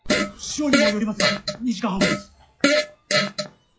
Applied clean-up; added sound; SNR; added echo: classical method log-MMSE.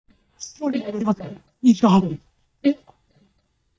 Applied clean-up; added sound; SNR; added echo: neural mask model DeepFilterNet 3.